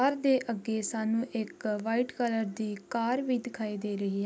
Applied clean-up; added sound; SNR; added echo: none; none; none; none.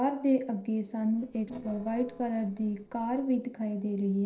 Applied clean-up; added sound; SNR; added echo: neural separator model SepFormer DNS4.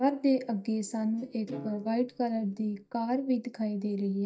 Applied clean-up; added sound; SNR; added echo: neural mask model DeepFilterNet 3.